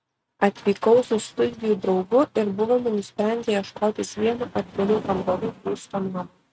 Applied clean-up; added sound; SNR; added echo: neural mask model RNNoise.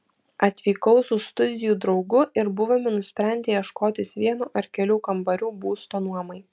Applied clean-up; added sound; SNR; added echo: none; none; none; none.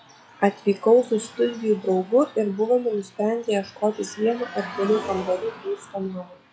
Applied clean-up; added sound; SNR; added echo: classical method log-MMSE.